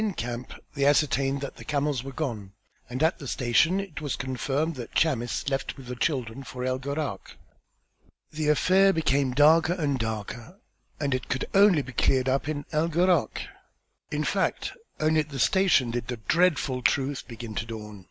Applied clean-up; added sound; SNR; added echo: none; none; none; none.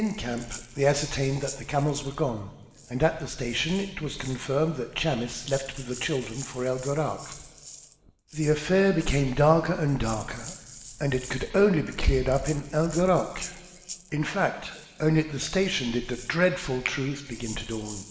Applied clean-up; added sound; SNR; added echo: none; Rattle (instrument); 19 dB; reverberation time 1.7 s.